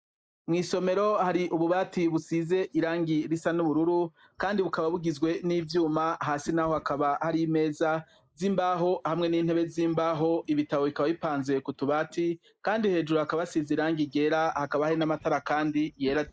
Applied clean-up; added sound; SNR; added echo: neural mask model Resemble Enhance denoiser.